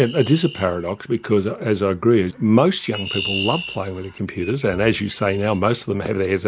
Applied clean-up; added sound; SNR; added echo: none; Chirp, tweet; 15 dB; none.